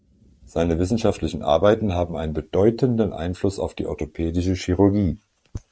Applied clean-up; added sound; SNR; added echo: neural mask model RNNoise.